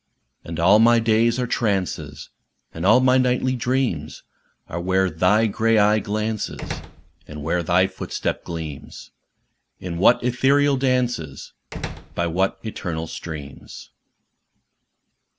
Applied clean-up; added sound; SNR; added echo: none; Slam; 14 dB; none.